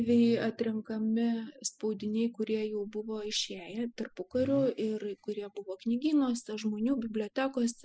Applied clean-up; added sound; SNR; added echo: classical method spectral subtraction.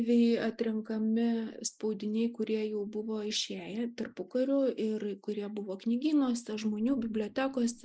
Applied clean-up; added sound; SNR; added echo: neural mask model Resemble Enhance denoiser.